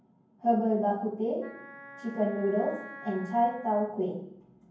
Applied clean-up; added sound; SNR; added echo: none; Wind instrument, woodwind instrument; 17 dB; reverberation time 0.9 s.